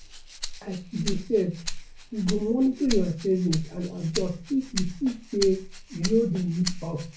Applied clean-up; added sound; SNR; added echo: none; Rattle (instrument); 7 dB; reverberation time 0.4 s.